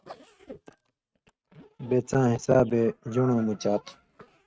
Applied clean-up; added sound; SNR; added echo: neural mask model RNNoise.